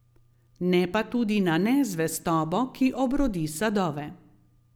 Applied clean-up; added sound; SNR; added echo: none; none; none; none.